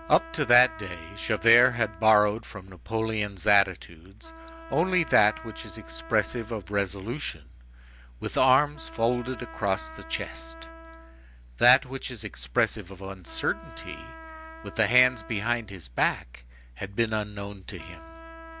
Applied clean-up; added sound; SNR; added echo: none; Trumpet; 19 dB; none.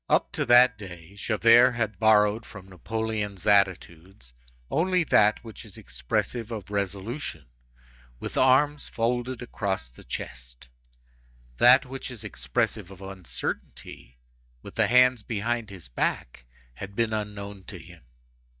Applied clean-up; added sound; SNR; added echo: neural mask model DeepFilterNet 3.